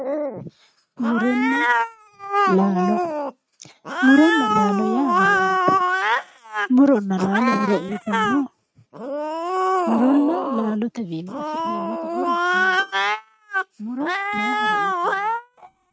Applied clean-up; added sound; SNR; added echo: neural mask model RNNoise.